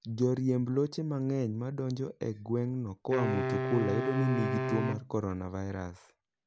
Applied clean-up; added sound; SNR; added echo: none; Wind instrument, woodwind instrument; 3 dB; none.